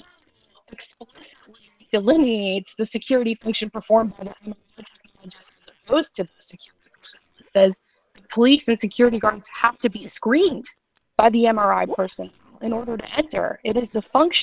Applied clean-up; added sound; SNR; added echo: neural separator model SepFormer WHAM!.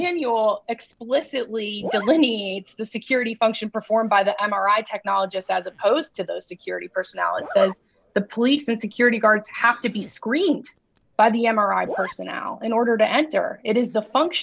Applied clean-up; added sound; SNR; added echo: none; Zipper (clothing); 18 dB; none.